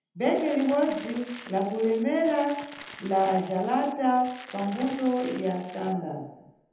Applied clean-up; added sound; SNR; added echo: none; Crackle; 17 dB; reverberation time 0.9 s.